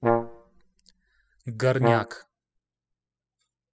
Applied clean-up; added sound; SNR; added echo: classical method spectral subtraction.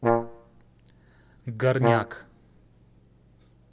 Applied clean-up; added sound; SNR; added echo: none; Brass instrument; -3 dB; none.